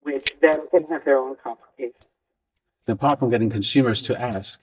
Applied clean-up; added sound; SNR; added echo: neural mask model DeepFilterNet 3.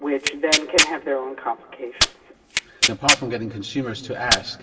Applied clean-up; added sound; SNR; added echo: none; Tearing; -3 dB; reverberation time 2.9 s.